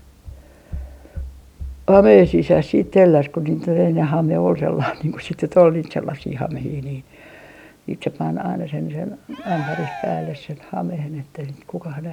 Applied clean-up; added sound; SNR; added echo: none; Cheering; 14 dB; none.